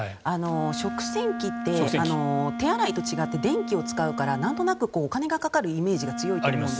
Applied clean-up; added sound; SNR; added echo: none; Wind instrument, woodwind instrument; 7 dB; none.